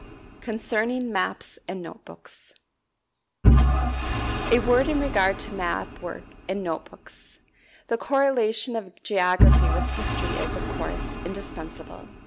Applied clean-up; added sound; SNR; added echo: none; Engine / Vehicle; -2 dB; none.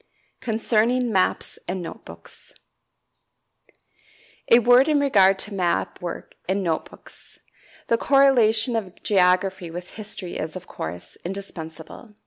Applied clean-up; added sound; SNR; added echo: none; none; none; none.